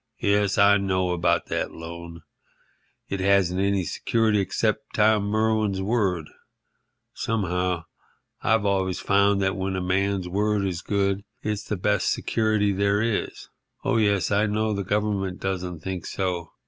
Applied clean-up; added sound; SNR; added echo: none; none; none; none.